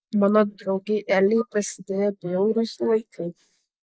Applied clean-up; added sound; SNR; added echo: neural mask model Resemble Enhance denoiser.